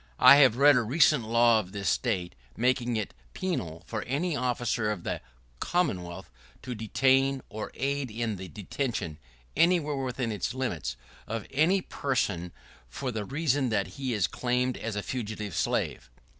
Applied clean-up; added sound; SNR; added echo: none; none; none; none.